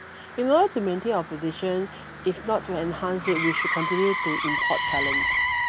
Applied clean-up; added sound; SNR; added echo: none; Motor vehicle (road); 2 dB; none.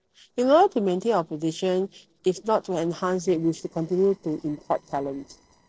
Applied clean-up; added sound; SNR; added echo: neural separator model SepFormer DNS4.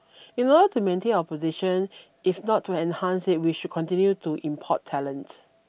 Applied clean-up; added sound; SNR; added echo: none; none; none; none.